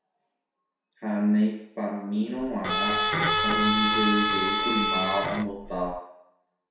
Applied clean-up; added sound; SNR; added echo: none; Bowed string instrument; -3 dB; reverberation time 0.7 s.